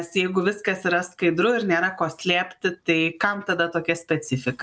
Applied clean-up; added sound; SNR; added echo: none; none; none; none.